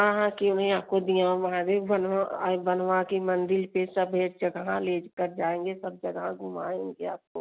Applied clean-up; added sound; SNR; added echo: none; none; none; none.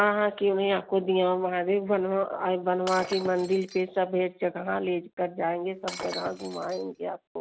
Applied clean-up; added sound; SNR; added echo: none; Shatter; 13 dB; none.